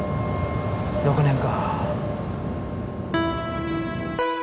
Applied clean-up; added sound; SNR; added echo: none; Wind instrument, woodwind instrument; 19 dB; none.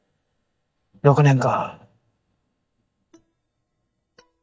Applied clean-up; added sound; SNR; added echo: neural mask model DeepFilterNet 3.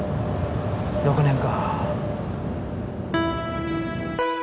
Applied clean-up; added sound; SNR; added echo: none; none; none; none.